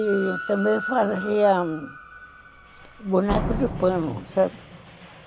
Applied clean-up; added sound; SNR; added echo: none; Slam + Train; 9 dB; none.